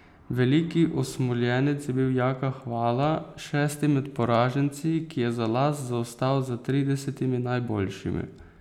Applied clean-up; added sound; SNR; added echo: none; none; none; none.